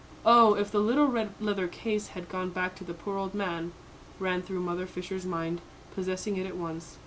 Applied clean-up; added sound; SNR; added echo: none; none; none; none.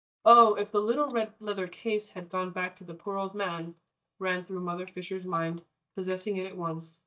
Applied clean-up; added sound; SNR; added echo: neural mask model DeepFilterNet 3.